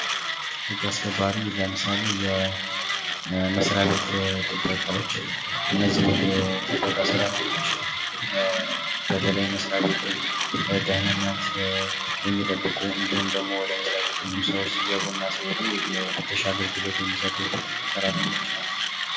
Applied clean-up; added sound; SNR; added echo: none; Mechanisms; 0 dB; reverberation time 1.6 s.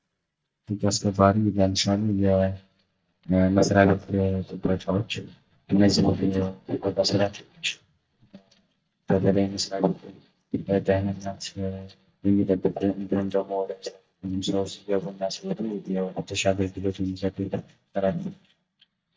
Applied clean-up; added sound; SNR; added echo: neural mask model DeepFilterNet 3.